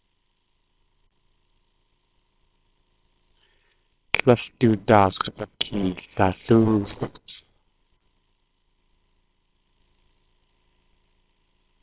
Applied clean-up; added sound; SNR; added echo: neural separator model SepFormer WHAMR!.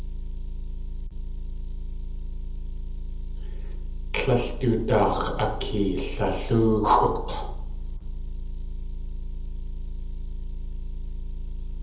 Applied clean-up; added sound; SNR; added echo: none; Motor vehicle (road) / Engine; 2 dB; reverberation time 0.7 s.